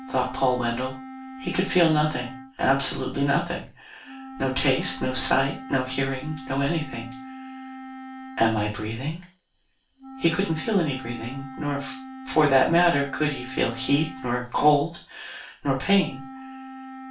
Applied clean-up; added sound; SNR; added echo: none; Wind instrument, woodwind instrument; 15 dB; reverberation time 0.3 s.